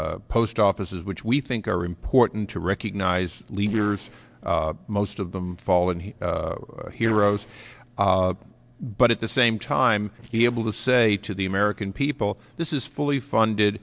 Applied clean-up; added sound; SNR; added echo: neural separator model SepFormer DNS4.